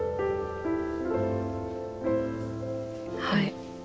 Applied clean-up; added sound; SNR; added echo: none; none; none; none.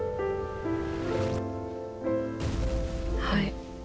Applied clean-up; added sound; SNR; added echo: none; Explosion; 4 dB; none.